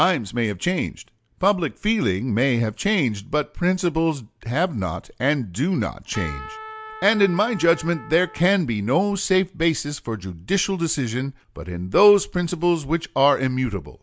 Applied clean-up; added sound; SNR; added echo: none; Trumpet; 16 dB; none.